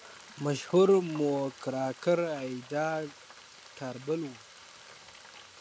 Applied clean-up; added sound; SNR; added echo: none; Frying (food); 20 dB; none.